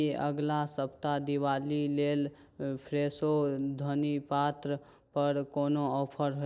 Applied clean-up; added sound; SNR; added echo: none; none; none; none.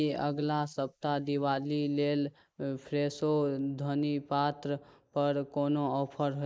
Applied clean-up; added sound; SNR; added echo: neural mask model Resemble Enhance denoiser.